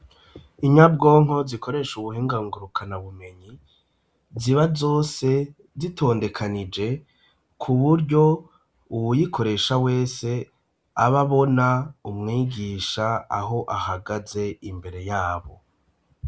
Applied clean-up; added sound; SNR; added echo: none; none; none; none.